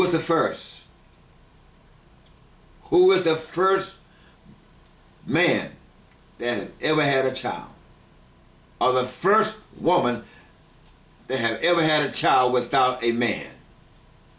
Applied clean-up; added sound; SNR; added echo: none; none; none; none.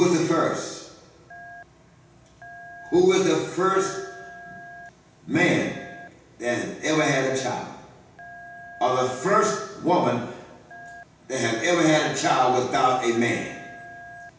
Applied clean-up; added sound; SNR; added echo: none; Telephone; 19 dB; reverberation time 0.9 s.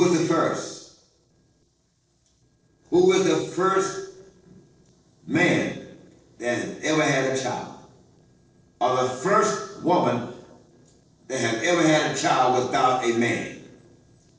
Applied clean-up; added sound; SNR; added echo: neural separator model SepFormer DNS4.